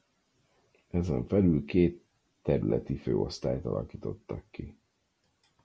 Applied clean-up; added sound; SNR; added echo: none; none; none; none.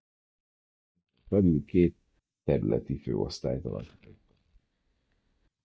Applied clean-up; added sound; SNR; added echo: neural mask model DeepFilterNet 3.